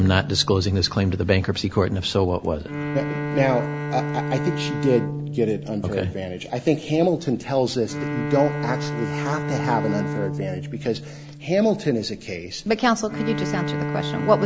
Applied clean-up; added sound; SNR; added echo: none; Bowed string instrument; 6 dB; none.